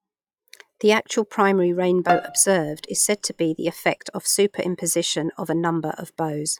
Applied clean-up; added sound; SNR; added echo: classical method log-MMSE.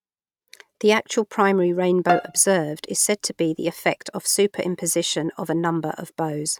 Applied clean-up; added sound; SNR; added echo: neural mask model RNNoise.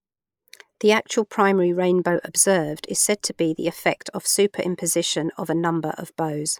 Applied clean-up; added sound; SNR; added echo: neural mask model Resemble Enhance denoiser.